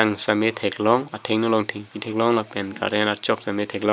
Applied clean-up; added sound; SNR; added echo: none; none; none; none.